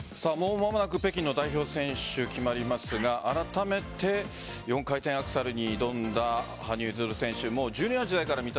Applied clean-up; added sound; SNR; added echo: none; none; none; none.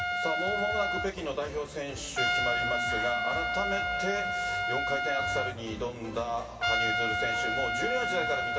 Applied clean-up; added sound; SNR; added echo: none; Trumpet; -3 dB; reverberation time 2.2 s.